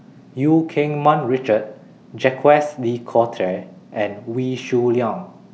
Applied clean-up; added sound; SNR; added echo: none; none; none; none.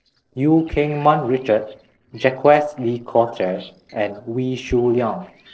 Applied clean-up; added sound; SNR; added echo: neural separator model SepFormer DNS4.